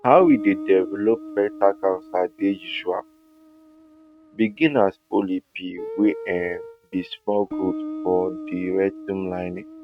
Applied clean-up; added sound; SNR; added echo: neural mask model RNNoise.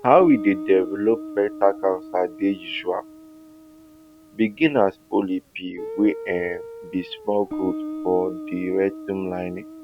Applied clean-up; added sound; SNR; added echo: none; Guitar; 12 dB; none.